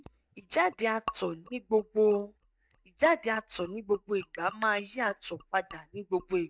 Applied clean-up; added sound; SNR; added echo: neural mask model DeepFilterNet 3.